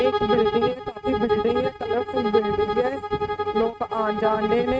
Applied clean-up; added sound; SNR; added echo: neural mask model RNNoise.